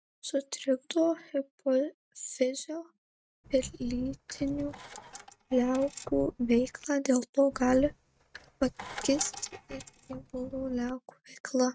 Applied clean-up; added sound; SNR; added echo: neural mask model RNNoise.